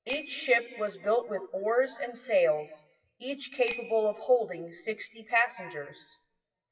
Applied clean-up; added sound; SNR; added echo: classical method WPE with log-MMSE.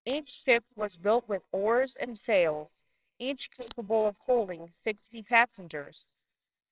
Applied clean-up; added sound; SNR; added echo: neural separator model SepFormer WHAMR!.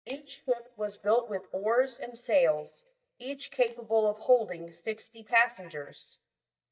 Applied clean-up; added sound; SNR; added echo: neural mask model DeepFilterNet 3.